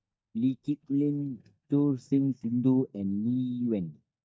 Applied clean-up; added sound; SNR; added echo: neural mask model DeepFilterNet 3.